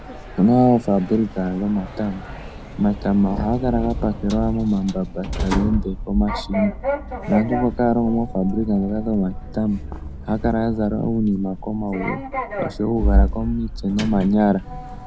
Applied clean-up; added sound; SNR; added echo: none; Sliding door; 5 dB; none.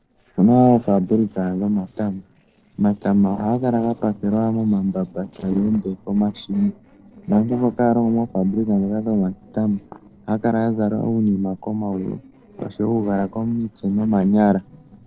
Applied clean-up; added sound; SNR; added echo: neural separator model SepFormer DNS4.